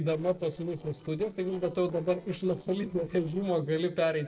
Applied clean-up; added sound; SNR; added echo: neural separator model SepFormer DNS4.